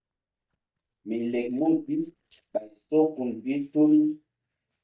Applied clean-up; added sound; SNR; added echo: neural mask model DeepFilterNet 3.